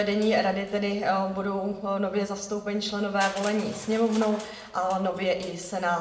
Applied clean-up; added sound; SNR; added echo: none; Crushing; 19 dB; reverberation time 0.9 s.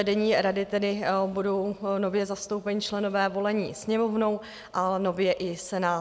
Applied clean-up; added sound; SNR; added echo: none; none; none; none.